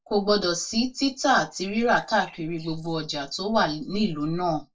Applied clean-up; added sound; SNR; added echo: neural separator model SepFormer DNS4.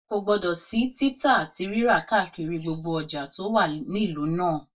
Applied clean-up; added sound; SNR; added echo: neural mask model DeepFilterNet 3.